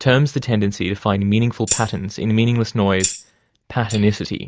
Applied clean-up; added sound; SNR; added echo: neural mask model DeepFilterNet 3.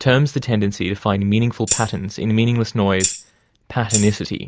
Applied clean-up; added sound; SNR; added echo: none; Tambourine; 5 dB; none.